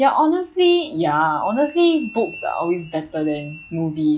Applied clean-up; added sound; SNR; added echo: classical method log-MMSE.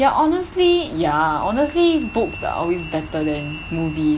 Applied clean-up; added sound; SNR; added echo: none; Bell; 14 dB; none.